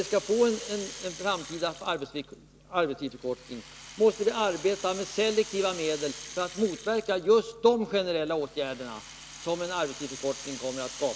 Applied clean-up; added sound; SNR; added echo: none; Rattle (instrument); 15 dB; none.